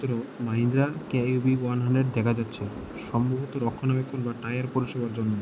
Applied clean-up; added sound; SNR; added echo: none; none; none; none.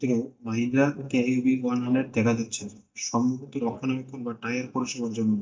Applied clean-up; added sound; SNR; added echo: neural mask model DeepFilterNet 3.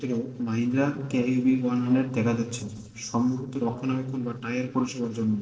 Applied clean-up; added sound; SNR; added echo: neural separator model SepFormer DNS4.